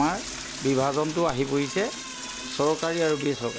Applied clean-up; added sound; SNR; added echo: none; Toilet flush / Door; 10 dB; none.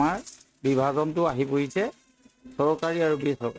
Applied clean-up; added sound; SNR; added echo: neural mask model RNNoise.